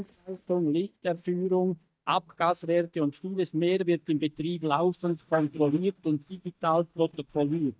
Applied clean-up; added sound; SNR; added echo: neural mask model DeepFilterNet 3.